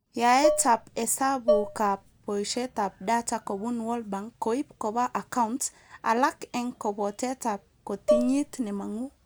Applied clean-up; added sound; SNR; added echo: none; Dishes, pots, and pans; 0 dB; none.